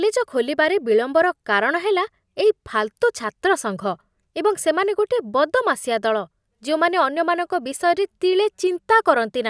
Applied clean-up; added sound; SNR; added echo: none; none; none; none.